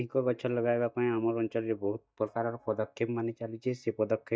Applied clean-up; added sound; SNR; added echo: neural mask model DeepFilterNet 3.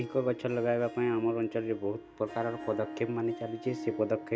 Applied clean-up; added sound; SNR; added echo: none; Harp; 13 dB; none.